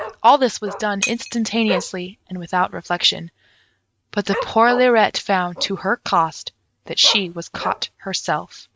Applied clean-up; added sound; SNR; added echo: neural mask model RNNoise.